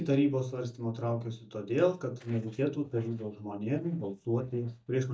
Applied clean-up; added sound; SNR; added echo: neural mask model DeepFilterNet 3.